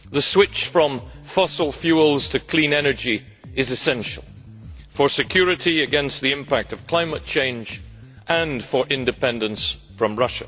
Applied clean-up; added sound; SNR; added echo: none; Bass guitar; 19 dB; none.